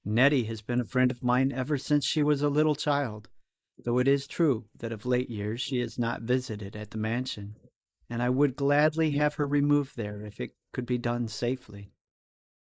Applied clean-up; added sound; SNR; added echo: neural mask model Resemble Enhance denoiser.